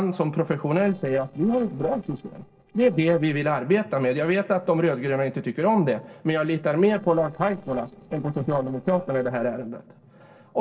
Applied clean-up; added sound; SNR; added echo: neural separator model SepFormer DNS4.